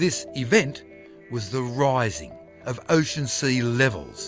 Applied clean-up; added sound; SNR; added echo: none; none; none; none.